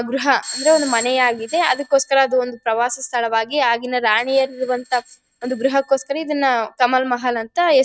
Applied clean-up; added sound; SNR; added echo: neural mask model RNNoise.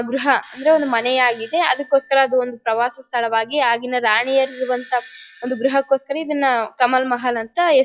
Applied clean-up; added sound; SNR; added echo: classical method log-MMSE.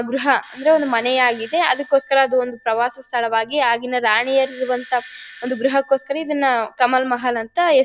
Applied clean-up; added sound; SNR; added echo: none; Bell / Doorbell; 11 dB; none.